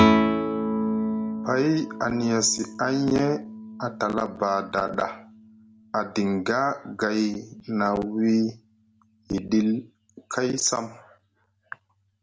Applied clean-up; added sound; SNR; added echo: none; Guitar; 4 dB; none.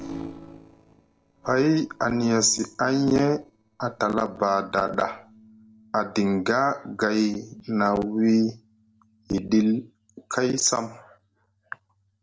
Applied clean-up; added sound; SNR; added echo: neural separator model SepFormer DNS4.